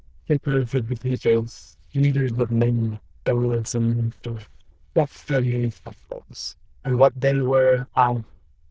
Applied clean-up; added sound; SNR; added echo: neural diffusion model UNIVERSE++.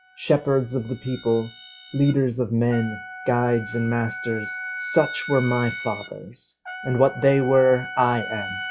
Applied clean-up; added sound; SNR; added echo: classical method log-MMSE.